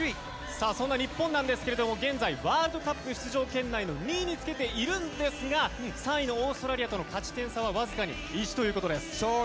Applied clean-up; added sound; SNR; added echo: none; none; none; none.